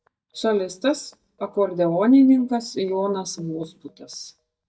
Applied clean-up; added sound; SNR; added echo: neural mask model DeepFilterNet 3.